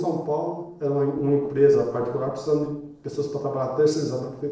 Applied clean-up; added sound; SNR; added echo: neural separator model SepFormer DNS4.